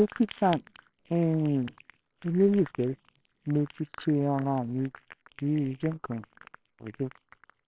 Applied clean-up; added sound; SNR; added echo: neural separator model SepFormer WHAMR!.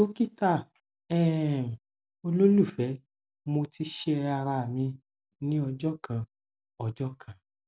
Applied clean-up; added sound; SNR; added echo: none; none; none; none.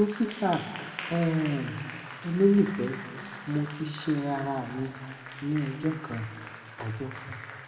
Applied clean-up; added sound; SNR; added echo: none; Applause; 13 dB; reverberation time 1.3 s.